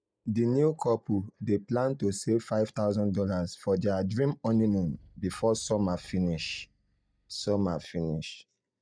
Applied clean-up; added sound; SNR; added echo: neural mask model DeepFilterNet 3.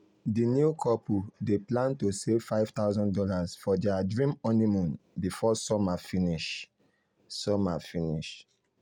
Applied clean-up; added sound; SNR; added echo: none; none; none; none.